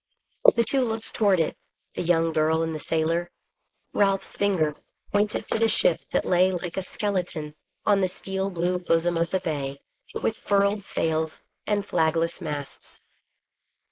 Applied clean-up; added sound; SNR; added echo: neural mask model Resemble Enhance denoiser.